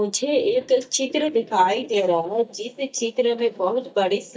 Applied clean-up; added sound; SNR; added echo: neural mask model DeepFilterNet 3.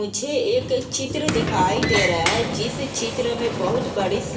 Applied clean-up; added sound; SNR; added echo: none; Sliding door; 3 dB; reverberation time 1.0 s.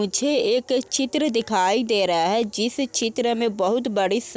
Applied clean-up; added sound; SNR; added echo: none; none; none; none.